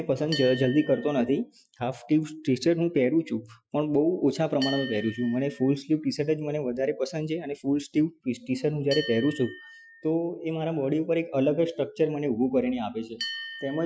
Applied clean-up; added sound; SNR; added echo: classical method Wiener filter.